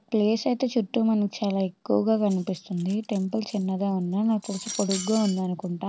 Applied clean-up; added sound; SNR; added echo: none; Cutlery, silverware; 15 dB; none.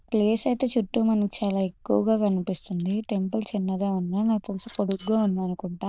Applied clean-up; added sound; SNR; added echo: neural diffusion model UNIVERSE++.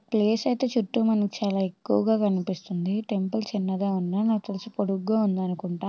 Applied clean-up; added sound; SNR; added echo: none; none; none; none.